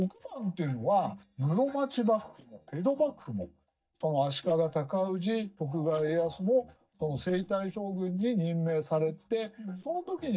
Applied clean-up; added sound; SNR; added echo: neural mask model DeepFilterNet 3.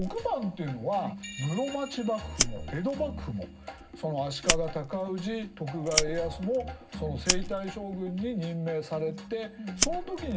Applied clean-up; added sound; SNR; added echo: none; Fire; 3 dB; reverberation time 0.4 s.